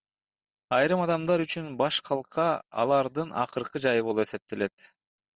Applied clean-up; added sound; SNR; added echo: none; none; none; none.